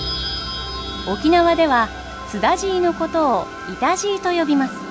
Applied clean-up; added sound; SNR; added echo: none; none; none; none.